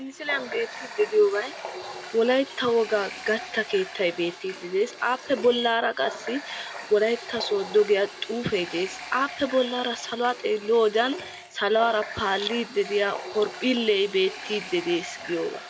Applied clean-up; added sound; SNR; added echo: none; Water tap, faucet; 13 dB; none.